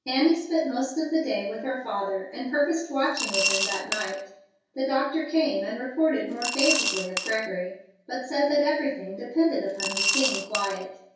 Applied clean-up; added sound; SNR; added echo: none; Coin (dropping) / Glass; 2 dB; reverberation time 0.6 s.